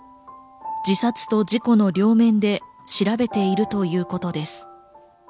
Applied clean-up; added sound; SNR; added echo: none; none; none; none.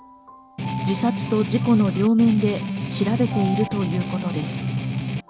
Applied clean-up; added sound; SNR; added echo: none; Strum; 3 dB; reverberation time 0.3 s.